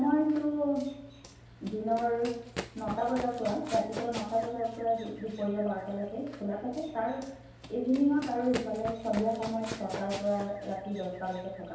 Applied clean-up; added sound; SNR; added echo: none; Run; 13 dB; reverberation time 2.2 s.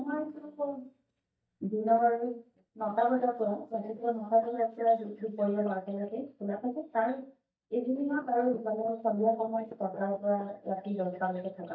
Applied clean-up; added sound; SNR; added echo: neural mask model DeepFilterNet 3.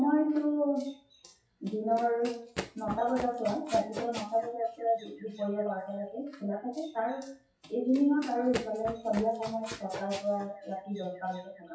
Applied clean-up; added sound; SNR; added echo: classical method WPE with log-MMSE.